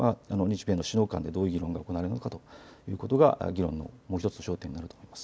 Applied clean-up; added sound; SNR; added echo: none; none; none; none.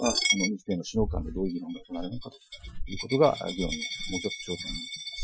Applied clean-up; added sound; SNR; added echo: classical method Wiener filter.